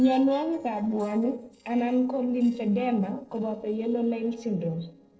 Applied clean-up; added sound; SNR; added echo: neural separator model SepFormer DNS4.